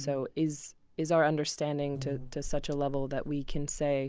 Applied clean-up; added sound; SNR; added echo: none; Buzz; 6 dB; none.